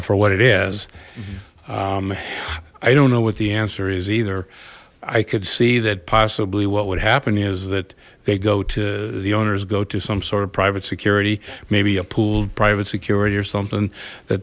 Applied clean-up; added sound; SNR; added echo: none; none; none; none.